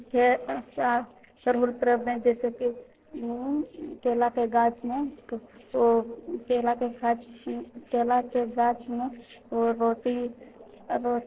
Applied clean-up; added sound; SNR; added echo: neural separator model SepFormer DNS4.